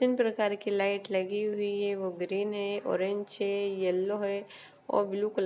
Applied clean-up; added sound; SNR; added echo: none; none; none; none.